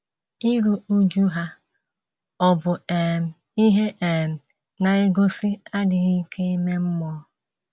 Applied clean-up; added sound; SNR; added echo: none; none; none; none.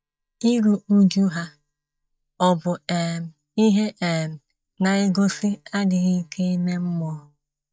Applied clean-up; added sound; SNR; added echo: neural mask model DeepFilterNet 3.